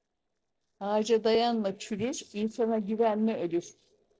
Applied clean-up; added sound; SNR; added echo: neural separator model SepFormer DNS4.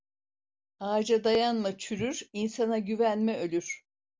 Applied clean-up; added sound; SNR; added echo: none; none; none; none.